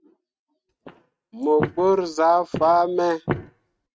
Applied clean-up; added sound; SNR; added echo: neural mask model RNNoise.